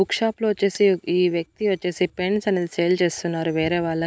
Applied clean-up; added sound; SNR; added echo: none; none; none; none.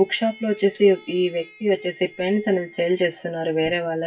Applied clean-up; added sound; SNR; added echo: classical method WPE with log-MMSE.